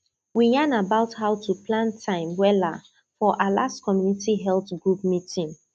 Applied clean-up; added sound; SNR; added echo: none; none; none; none.